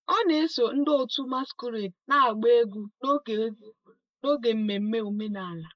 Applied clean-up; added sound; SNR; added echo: neural mask model Resemble Enhance denoiser.